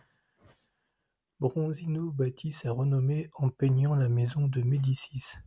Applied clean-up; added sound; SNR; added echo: none; none; none; none.